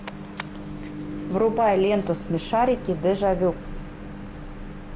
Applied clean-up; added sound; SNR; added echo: none; Bird vocalization, bird call, bird song; 14 dB; none.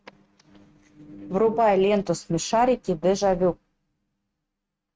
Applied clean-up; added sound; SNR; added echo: neural mask model RNNoise.